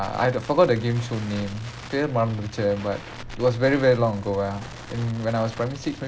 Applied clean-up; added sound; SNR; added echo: none; Crackle; 16 dB; none.